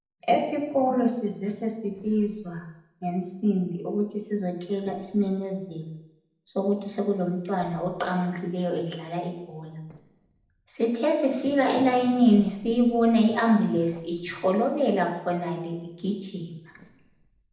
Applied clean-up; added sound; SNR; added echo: neural separator model SepFormer DNS4.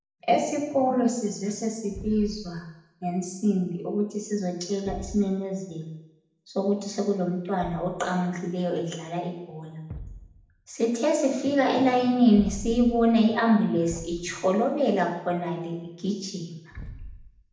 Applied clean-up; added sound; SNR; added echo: none; Thump, thud; 19 dB; reverberation time 0.8 s.